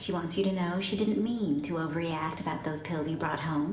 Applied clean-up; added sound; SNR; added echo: none; none; none; reverberation time 0.8 s.